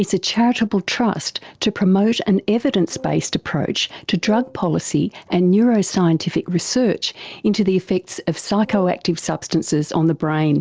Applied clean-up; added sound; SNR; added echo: neural separator model SepFormer DNS4.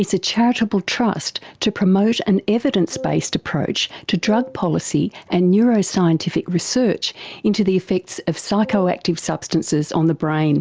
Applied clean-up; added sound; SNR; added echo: none; Wind instrument, woodwind instrument; 15 dB; none.